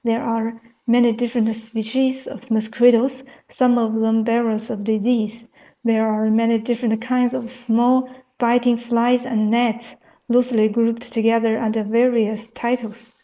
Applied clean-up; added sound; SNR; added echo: neural mask model Resemble Enhance denoiser.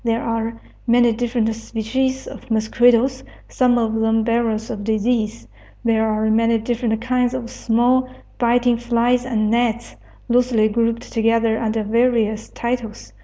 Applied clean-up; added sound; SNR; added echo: none; none; none; none.